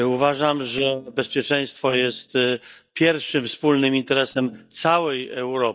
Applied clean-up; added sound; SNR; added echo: neural mask model DeepFilterNet 3.